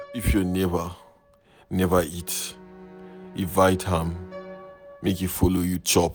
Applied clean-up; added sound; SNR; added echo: none; Bowed string instrument + Piano; 19 dB; none.